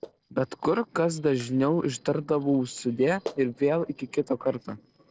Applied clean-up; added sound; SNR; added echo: neural separator model SepFormer DNS4.